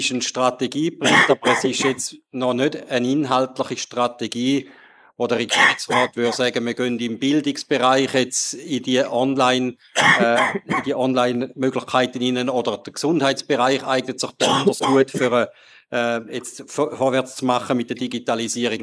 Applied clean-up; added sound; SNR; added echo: neural mask model Resemble Enhance denoiser.